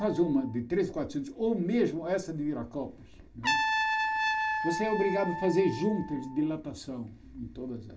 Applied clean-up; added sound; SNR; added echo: none; Trumpet; 4 dB; reverberation time 0.2 s.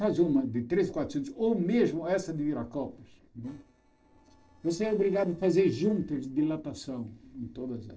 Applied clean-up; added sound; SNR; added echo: neural separator model SepFormer DNS4.